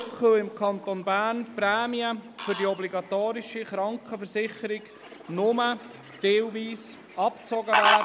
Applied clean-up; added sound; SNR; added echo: none; Fowl; 6 dB; none.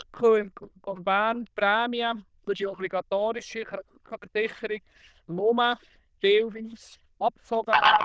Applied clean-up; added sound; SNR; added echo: neural diffusion model UNIVERSE++.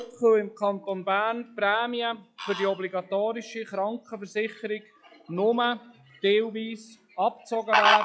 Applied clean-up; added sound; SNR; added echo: classical method log-MMSE.